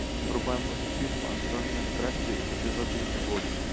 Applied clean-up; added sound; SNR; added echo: none; Engine + Drill; -5 dB; none.